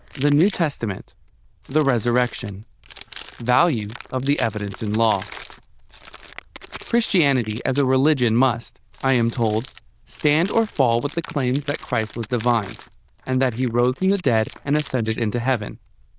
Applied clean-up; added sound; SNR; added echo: neural diffusion model UNIVERSE++.